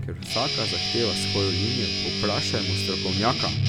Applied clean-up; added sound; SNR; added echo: none; Guitar; -3 dB; none.